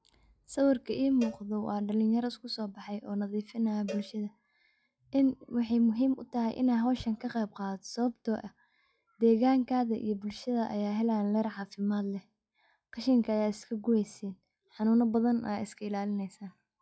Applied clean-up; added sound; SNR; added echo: classical method log-MMSE.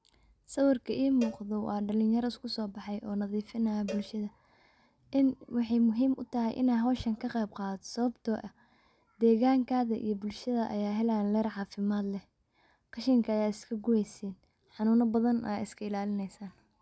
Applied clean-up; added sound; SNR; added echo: none; Cowbell; 19 dB; none.